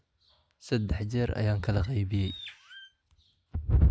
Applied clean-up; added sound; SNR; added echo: none; Bird; 20 dB; none.